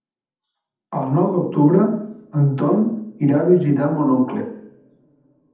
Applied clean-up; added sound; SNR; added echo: none; none; none; reverberation time 0.8 s.